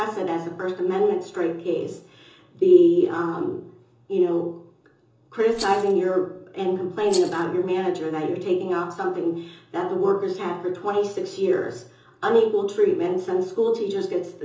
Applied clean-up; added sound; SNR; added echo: none; Rattle; 17 dB; reverberation time 0.6 s.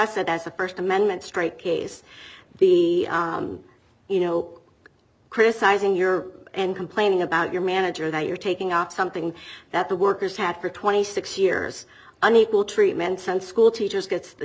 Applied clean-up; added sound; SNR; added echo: none; none; none; none.